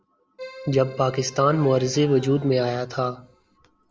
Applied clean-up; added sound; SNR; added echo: none; Keyboard (musical) + Cheering; 19 dB; none.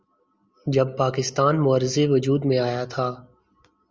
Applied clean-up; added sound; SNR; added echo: none; none; none; none.